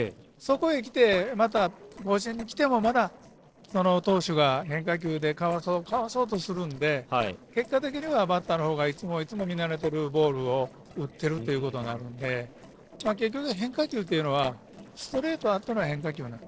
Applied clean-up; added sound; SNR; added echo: neural separator model SepFormer DNS4.